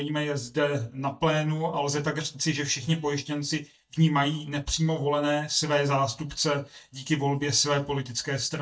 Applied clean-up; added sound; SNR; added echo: neural mask model DeepFilterNet 3.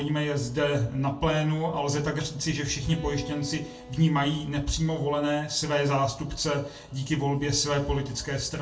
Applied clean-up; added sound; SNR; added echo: none; Bowed string instrument; 18 dB; reverberation time 0.3 s.